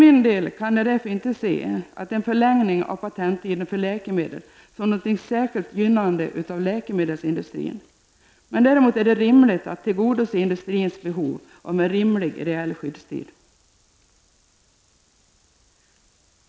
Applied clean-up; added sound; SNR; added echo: none; none; none; none.